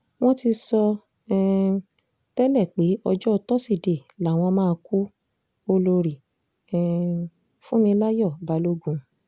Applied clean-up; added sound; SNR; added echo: none; none; none; none.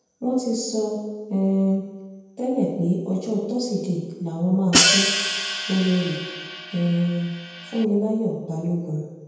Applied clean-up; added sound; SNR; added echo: none; Hi-hat; 0 dB; reverberation time 1.0 s.